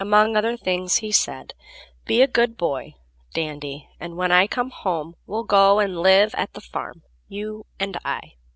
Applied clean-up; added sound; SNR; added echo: none; none; none; none.